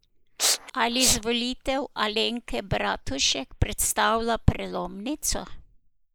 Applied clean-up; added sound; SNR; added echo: neural mask model Resemble Enhance denoiser.